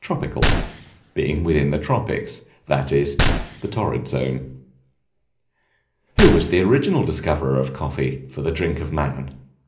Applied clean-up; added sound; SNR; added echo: none; Gunshot, gunfire; 4 dB; reverberation time 0.5 s.